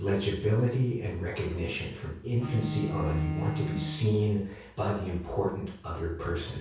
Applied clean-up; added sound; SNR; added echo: none; Bowed string instrument; 6 dB; reverberation time 0.6 s.